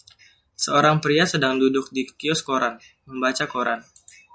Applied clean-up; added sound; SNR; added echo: none; none; none; none.